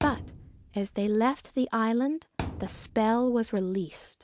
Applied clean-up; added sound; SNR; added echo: none; Thump, thud; 13 dB; none.